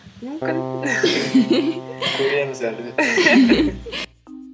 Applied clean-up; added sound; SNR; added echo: none; Keyboard (musical); 13 dB; none.